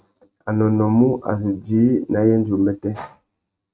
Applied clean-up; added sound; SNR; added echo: neural mask model RNNoise.